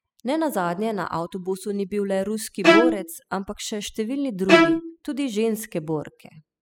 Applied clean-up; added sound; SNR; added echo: classical method spectral subtraction.